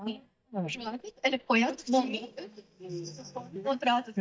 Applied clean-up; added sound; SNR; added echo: neural mask model DeepFilterNet 3.